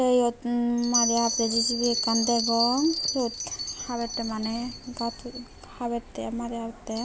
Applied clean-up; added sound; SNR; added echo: none; Bell; 5 dB; none.